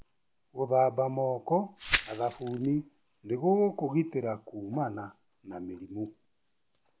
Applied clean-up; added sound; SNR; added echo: none; Glass; 4 dB; none.